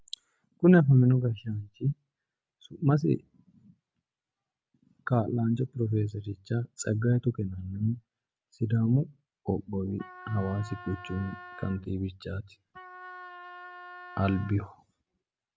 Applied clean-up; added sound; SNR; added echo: none; Wind instrument, woodwind instrument; 16 dB; none.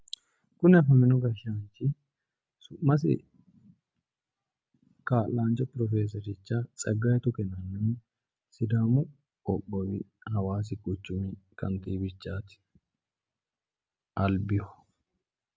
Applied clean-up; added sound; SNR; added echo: none; none; none; none.